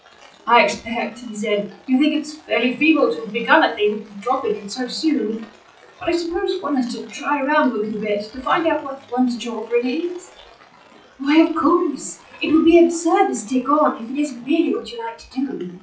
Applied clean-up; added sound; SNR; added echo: classical method WPE with log-MMSE.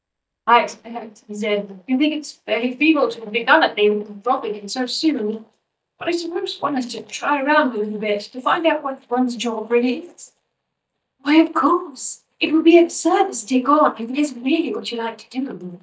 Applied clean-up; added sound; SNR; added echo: neural mask model DeepFilterNet 3.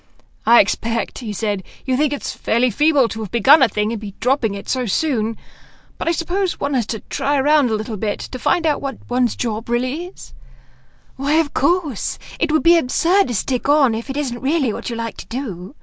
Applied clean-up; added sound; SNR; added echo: none; none; none; none.